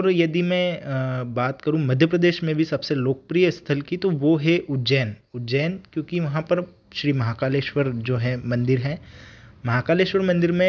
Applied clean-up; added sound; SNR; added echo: none; none; none; none.